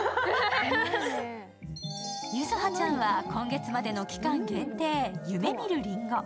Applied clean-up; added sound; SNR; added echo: none; none; none; none.